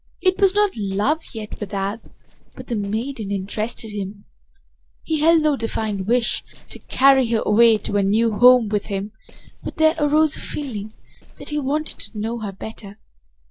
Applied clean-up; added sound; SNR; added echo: neural separator model SepFormer DNS4.